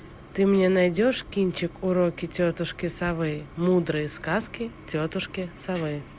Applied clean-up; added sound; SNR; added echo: none; none; none; none.